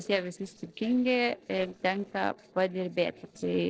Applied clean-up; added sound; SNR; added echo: neural separator model SepFormer DNS4.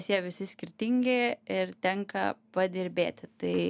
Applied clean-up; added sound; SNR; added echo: none; none; none; none.